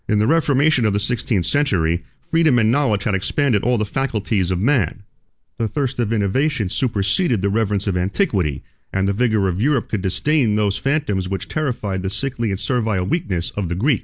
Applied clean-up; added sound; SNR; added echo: none; none; none; none.